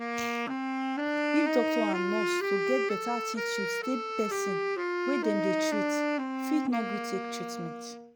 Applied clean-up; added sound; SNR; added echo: none; Wind instrument, woodwind instrument; -4 dB; none.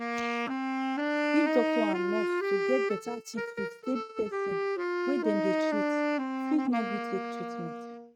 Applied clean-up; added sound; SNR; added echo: neural mask model RNNoise.